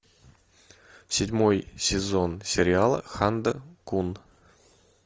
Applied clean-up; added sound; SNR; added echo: none; none; none; none.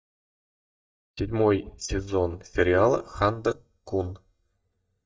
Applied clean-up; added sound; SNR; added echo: neural mask model DeepFilterNet 3.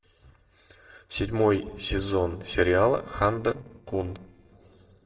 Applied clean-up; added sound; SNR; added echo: neural separator model SepFormer DNS4.